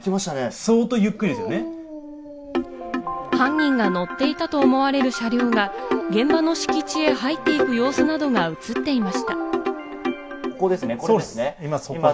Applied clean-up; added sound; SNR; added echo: none; Dog; 13 dB; none.